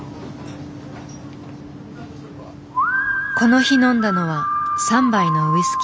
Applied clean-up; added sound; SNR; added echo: none; none; none; none.